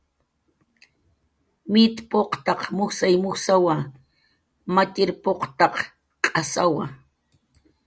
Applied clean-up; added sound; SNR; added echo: none; none; none; none.